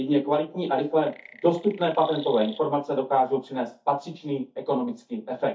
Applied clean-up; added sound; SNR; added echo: neural mask model DeepFilterNet 3.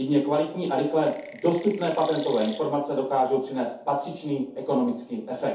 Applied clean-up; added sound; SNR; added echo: none; Chirp, tweet; 19 dB; reverberation time 0.5 s.